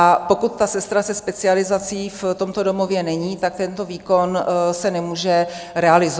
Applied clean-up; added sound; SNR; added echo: none; none; none; none.